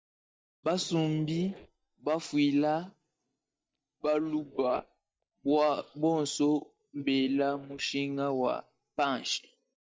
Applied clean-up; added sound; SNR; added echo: neural mask model DeepFilterNet 3.